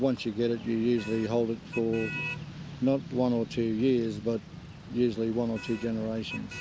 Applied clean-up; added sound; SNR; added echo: none; Motor vehicle (road); 16 dB; none.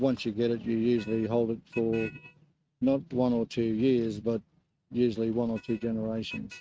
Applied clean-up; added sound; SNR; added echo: neural mask model RNNoise.